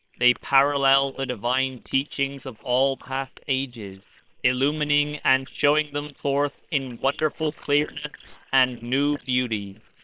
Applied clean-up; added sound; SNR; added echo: neural separator model SepFormer WHAM!.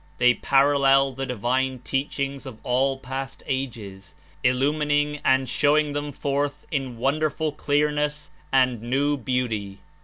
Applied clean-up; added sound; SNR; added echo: none; none; none; none.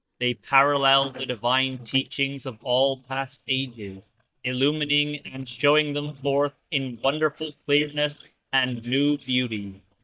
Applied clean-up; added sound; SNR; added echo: neural mask model DeepFilterNet 3.